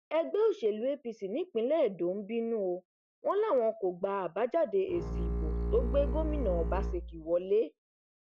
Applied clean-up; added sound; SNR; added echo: none; Bowed string instrument; 2 dB; none.